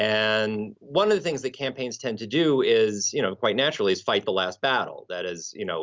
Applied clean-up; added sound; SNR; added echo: none; none; none; none.